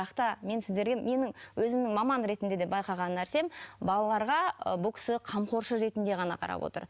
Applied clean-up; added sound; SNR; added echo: none; none; none; none.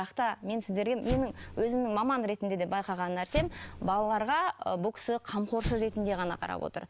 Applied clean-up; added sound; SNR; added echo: none; Explosion; 11 dB; none.